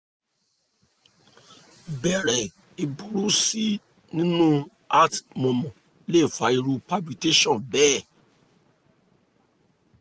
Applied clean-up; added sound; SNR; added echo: none; none; none; none.